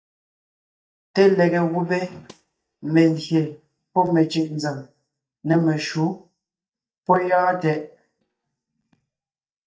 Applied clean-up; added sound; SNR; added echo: neural mask model DeepFilterNet 3.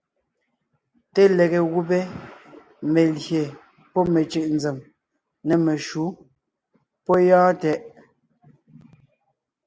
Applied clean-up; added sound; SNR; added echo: none; none; none; none.